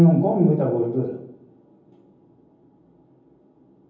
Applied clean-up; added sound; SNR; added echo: none; none; none; reverberation time 0.7 s.